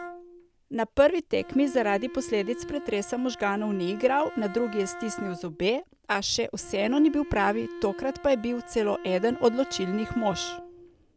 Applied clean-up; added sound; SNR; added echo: none; Bowed string instrument; 14 dB; none.